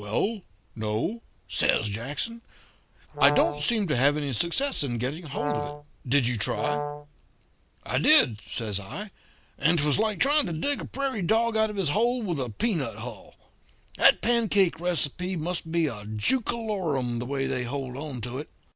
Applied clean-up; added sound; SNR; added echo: none; Brass instrument; 5 dB; none.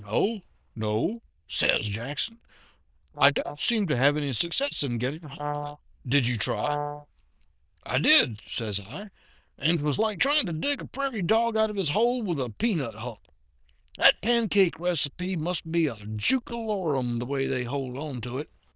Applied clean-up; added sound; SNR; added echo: neural diffusion model UNIVERSE++.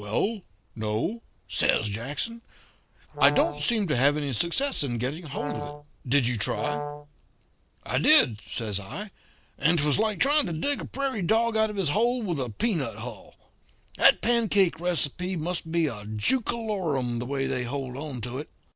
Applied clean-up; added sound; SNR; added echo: neural separator model SepFormer DNS4.